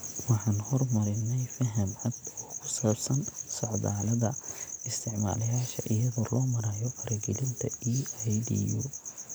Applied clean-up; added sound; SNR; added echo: none; none; none; none.